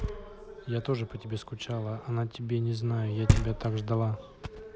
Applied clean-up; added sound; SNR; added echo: none; Knock; 3 dB; none.